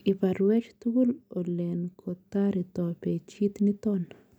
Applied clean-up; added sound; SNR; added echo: none; none; none; none.